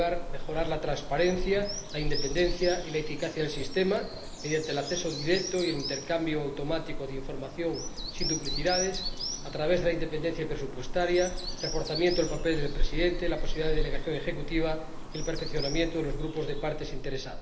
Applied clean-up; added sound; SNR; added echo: none; Bird vocalization, bird call, bird song; 2 dB; reverberation time 0.8 s.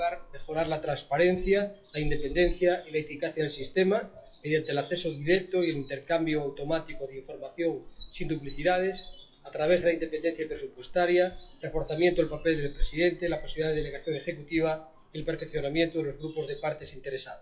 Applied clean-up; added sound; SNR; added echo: classical method WPE with log-MMSE.